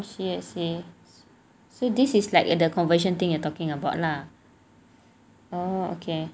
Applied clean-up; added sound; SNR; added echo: none; none; none; none.